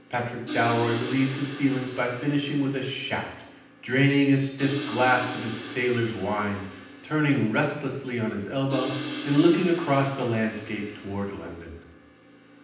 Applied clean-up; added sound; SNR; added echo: none; Crash cymbal; 12 dB; reverberation time 0.9 s.